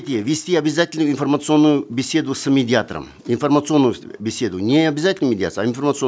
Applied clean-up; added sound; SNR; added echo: none; none; none; none.